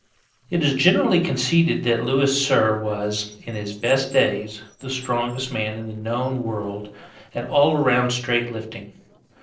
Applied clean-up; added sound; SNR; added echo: neural separator model SepFormer DNS4.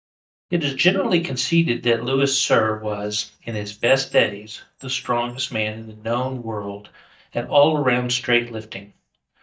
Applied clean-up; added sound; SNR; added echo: neural mask model DeepFilterNet 3.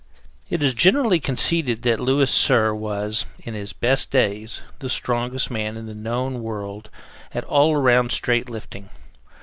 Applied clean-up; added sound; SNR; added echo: none; none; none; none.